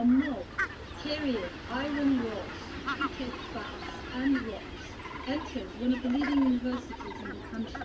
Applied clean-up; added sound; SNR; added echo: none; Fowl; 7 dB; reverberation time 0.1 s.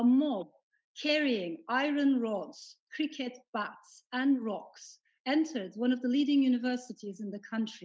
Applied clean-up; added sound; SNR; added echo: none; none; none; none.